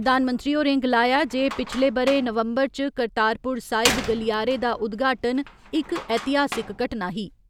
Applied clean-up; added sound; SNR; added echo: none; Slam; 12 dB; none.